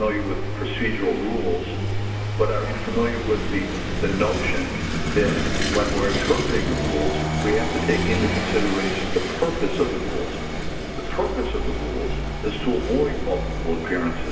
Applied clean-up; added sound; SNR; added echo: none; Engine / Vehicle; 0 dB; reverberation time 2.7 s.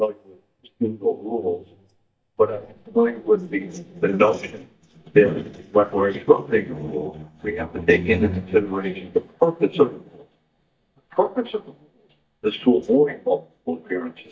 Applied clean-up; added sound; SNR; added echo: neural mask model DeepFilterNet 3.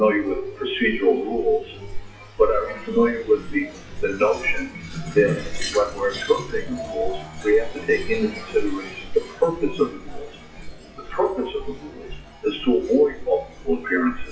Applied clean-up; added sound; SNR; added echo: classical method WPE with log-MMSE.